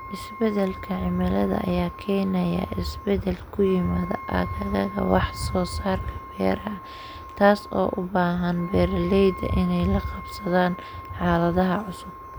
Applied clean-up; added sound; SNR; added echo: none; Wind instrument, woodwind instrument; 15 dB; none.